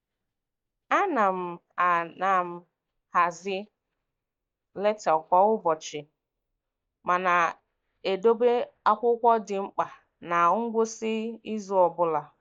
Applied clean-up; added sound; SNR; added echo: neural mask model DeepFilterNet 3.